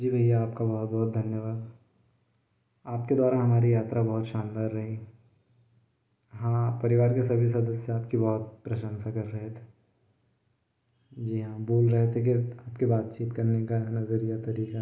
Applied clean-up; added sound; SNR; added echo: none; none; none; none.